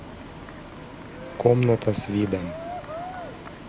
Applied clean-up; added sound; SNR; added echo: none; Bus + Cheering; 11 dB; none.